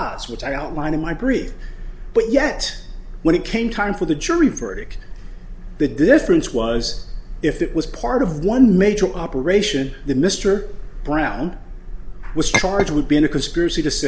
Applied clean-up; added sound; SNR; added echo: none; Chink, clink; 5 dB; none.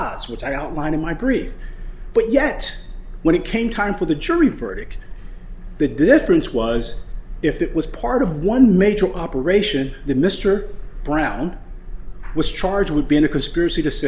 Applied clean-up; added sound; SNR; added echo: none; none; none; none.